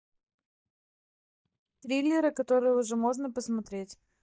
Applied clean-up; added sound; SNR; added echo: neural mask model DeepFilterNet 3.